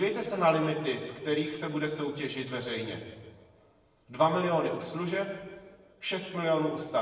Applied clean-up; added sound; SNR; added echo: none; none; none; reverberation time 1.2 s.